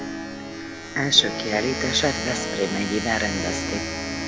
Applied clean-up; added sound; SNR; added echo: none; Domestic sounds, home sounds + Guitar; 3 dB; none.